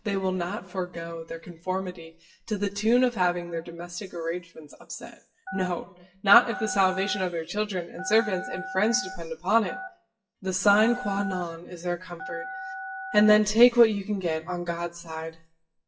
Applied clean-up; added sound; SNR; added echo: classical method WPE with log-MMSE.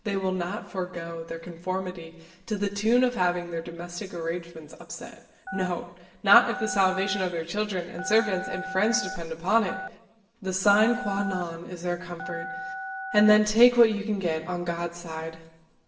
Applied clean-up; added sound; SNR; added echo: none; Telephone; 10 dB; reverberation time 0.9 s.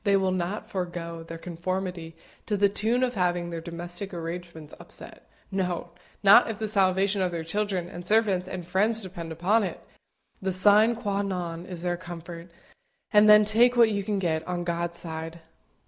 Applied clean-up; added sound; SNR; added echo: none; none; none; none.